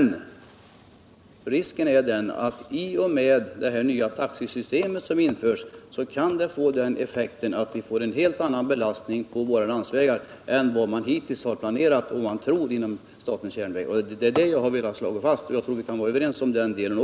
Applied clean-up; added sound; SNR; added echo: none; none; none; none.